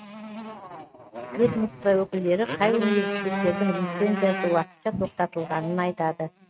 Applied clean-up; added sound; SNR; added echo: neural mask model RNNoise.